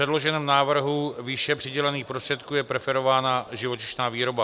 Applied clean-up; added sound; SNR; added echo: none; none; none; none.